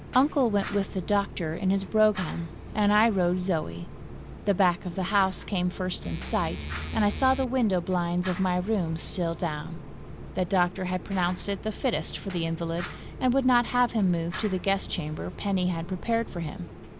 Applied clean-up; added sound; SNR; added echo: none; Musical instrument + Fire; 12 dB; none.